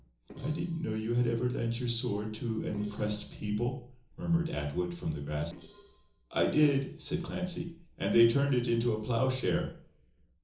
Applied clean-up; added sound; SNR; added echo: neural separator model SepFormer DNS4.